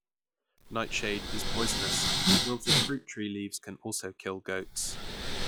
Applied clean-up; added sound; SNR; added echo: classical method log-MMSE.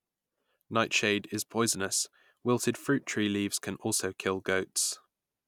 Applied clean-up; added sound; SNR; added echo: none; none; none; none.